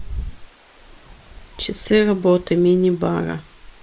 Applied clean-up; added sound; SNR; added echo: neural mask model Resemble Enhance denoiser.